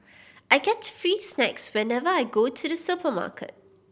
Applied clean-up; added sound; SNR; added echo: none; none; none; none.